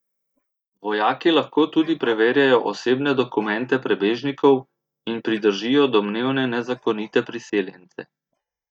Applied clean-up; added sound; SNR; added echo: neural mask model DeepFilterNet 3.